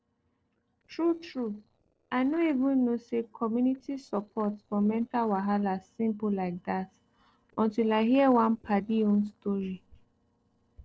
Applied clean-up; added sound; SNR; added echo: neural separator model SepFormer DNS4.